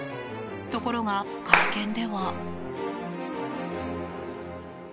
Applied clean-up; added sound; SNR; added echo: none; Clapping; -5 dB; none.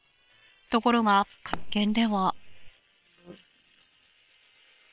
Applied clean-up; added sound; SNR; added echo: neural separator model SepFormer WHAM!.